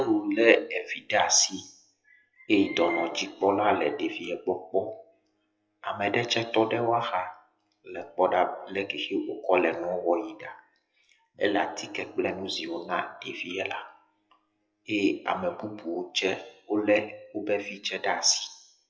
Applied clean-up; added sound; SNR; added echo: classical method WPE with log-MMSE.